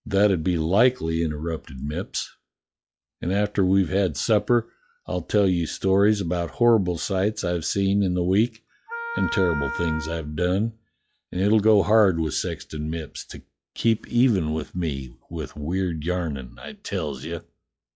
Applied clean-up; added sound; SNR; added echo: classical method log-MMSE.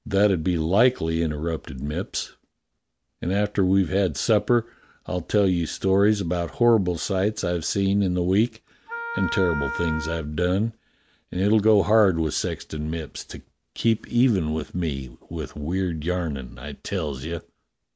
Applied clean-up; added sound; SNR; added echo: none; Wind instrument, woodwind instrument; 9 dB; none.